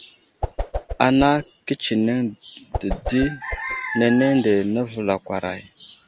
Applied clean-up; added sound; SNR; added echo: none; Whoosh, swoosh, swish; 8 dB; none.